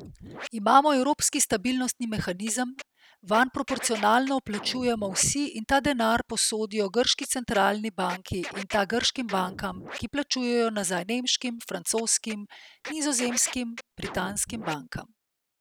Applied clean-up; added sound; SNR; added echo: none; Scratching (performance technique); 17 dB; none.